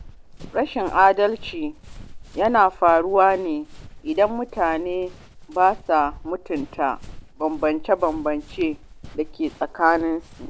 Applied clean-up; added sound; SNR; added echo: none; Run; 17 dB; none.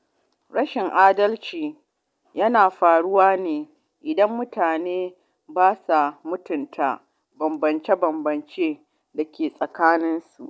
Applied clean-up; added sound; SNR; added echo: none; none; none; none.